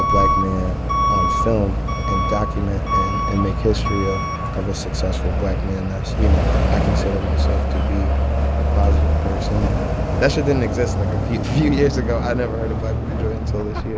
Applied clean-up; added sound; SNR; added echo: none; Alarm / Truck; -4 dB; none.